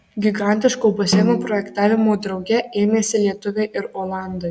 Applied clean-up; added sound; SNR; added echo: none; Snare drum; 5 dB; none.